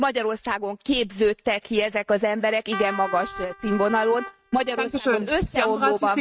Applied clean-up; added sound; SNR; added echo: neural mask model RNNoise.